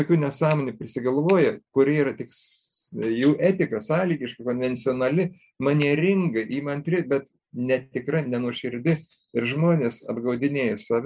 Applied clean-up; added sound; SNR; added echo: none; Finger snapping; 16 dB; none.